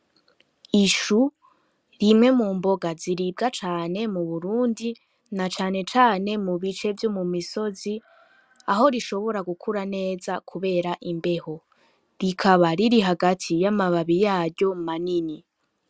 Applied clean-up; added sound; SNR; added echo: none; none; none; none.